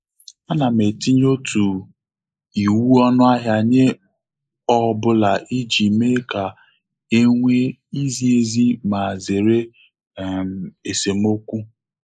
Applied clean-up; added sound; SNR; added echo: neural mask model Resemble Enhance denoiser.